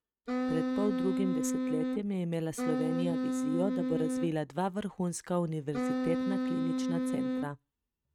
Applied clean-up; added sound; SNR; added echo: neural mask model RNNoise.